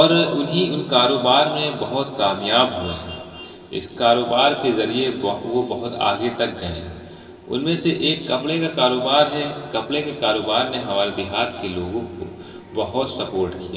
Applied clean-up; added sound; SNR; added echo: none; none; none; reverberation time 2.8 s.